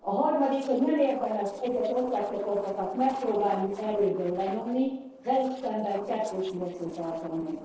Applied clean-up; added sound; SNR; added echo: neural separator model SepFormer DNS4.